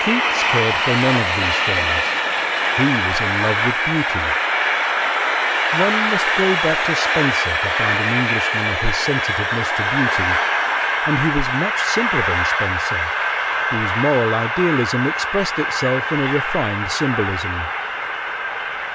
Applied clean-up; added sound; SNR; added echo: none; Train; -4 dB; none.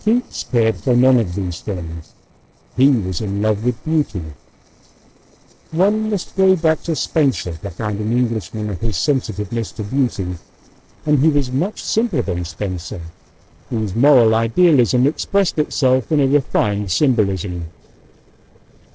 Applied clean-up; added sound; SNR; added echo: neural separator model SepFormer DNS4.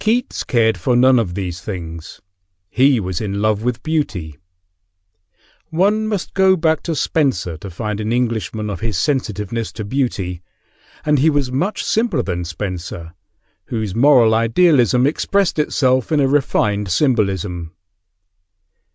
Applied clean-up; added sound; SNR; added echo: none; none; none; none.